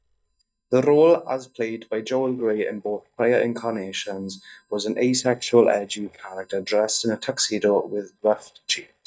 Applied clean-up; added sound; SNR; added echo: neural mask model DeepFilterNet 3.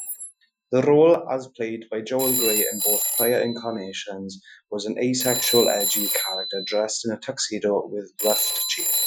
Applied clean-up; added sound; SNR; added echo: classical method Wiener filter.